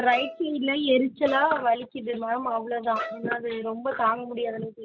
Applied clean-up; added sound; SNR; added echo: none; Bowed string instrument; 15 dB; none.